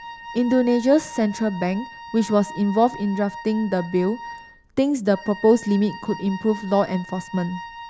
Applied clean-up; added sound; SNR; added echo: none; Wind instrument, woodwind instrument; 15 dB; none.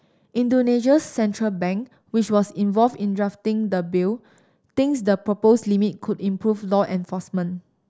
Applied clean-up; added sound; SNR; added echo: none; none; none; none.